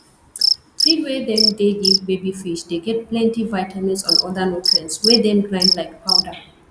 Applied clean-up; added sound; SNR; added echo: none; Cricket; 0 dB; none.